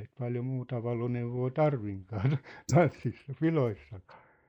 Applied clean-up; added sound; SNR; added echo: neural mask model Resemble Enhance denoiser.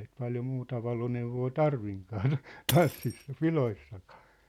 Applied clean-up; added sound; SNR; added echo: none; Shatter / Crushing; 12 dB; none.